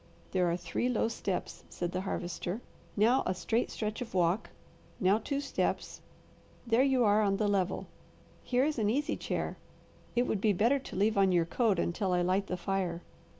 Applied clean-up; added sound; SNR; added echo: none; none; none; none.